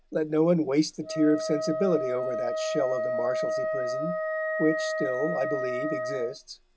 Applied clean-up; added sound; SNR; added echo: none; Wind instrument, woodwind instrument; 2 dB; none.